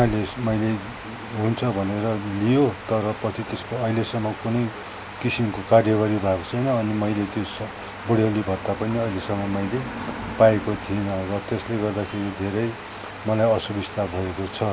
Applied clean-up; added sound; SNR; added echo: none; Water; 12 dB; none.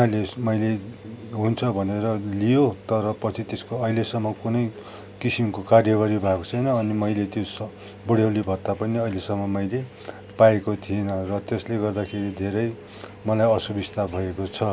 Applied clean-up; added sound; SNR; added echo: none; none; none; none.